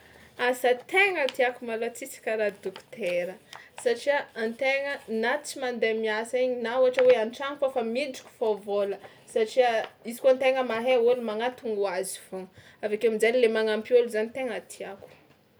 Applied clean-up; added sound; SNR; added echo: none; none; none; none.